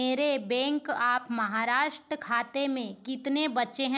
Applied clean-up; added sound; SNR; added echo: none; none; none; none.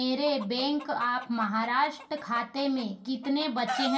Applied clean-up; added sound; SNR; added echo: none; Chicken, rooster; 12 dB; reverberation time 0.2 s.